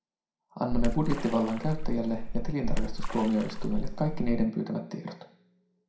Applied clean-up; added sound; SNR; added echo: none; Splash, splatter; -2 dB; reverberation time 0.5 s.